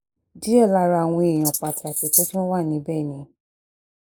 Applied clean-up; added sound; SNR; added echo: neural mask model Resemble Enhance denoiser.